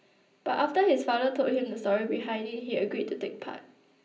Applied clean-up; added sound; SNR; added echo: none; none; none; reverberation time 0.5 s.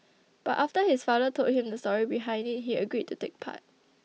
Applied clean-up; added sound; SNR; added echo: none; none; none; none.